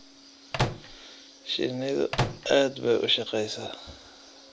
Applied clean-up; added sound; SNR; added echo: none; Microwave oven; 1 dB; none.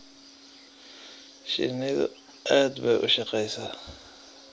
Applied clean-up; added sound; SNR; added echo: none; none; none; none.